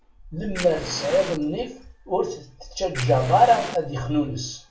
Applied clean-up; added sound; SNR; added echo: none; Fire; 13 dB; reverberation time 0.3 s.